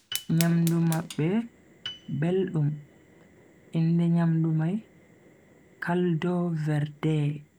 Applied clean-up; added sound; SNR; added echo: none; Piano + Fire; 17 dB; none.